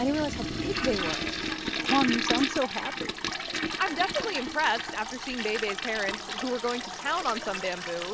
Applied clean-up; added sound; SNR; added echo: none; Toilet flush; 2 dB; none.